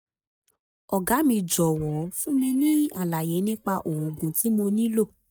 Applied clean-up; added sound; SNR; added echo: neural mask model DeepFilterNet 3.